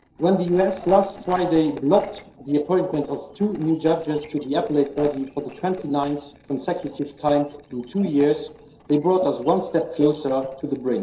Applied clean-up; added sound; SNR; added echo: neural separator model SepFormer DNS4.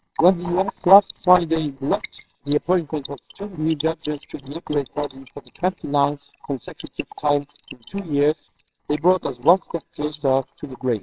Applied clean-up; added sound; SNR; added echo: neural separator model SepFormer WHAMR!.